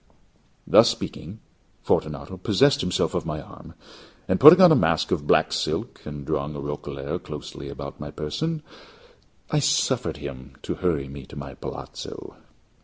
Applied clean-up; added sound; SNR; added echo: none; none; none; none.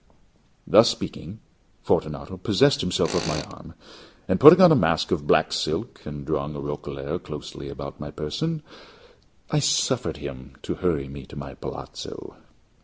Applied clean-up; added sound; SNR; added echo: none; Tools; 15 dB; none.